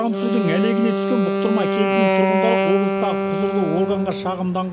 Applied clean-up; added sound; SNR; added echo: none; Wind instrument, woodwind instrument; -1 dB; none.